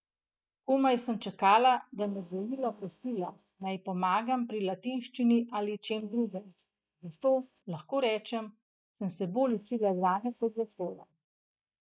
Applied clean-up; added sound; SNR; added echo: neural mask model DeepFilterNet 3.